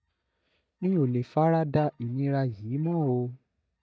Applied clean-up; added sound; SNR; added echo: neural mask model DeepFilterNet 3.